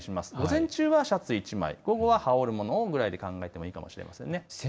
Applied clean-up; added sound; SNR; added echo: none; none; none; reverberation time 0.4 s.